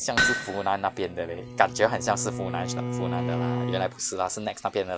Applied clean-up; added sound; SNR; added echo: none; Bowed string instrument + Hammer; 2 dB; none.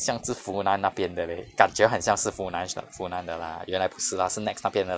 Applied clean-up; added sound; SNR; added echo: none; none; none; none.